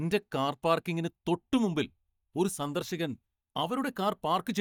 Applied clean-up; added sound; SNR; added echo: neural mask model DeepFilterNet 3.